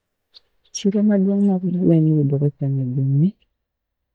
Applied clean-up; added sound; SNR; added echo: neural mask model DeepFilterNet 3.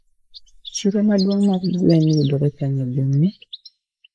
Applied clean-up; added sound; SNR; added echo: neural mask model Resemble Enhance denoiser.